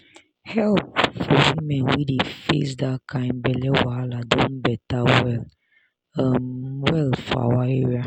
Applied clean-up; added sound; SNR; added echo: none; none; none; none.